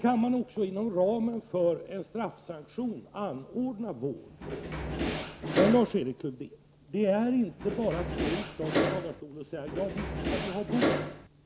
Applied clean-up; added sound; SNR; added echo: none; Door; 1 dB; none.